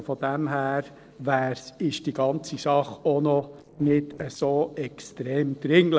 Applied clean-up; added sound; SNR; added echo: neural separator model SepFormer DNS4.